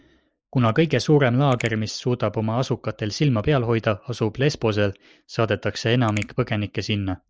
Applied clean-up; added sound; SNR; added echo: neural mask model Resemble Enhance denoiser.